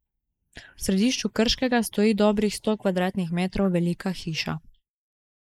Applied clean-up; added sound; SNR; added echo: neural mask model Resemble Enhance denoiser.